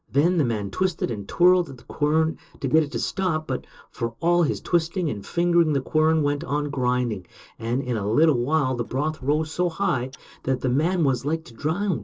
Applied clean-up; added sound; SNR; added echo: neural separator model SepFormer DNS4.